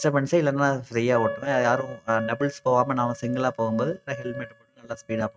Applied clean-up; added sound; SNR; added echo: neural mask model RNNoise.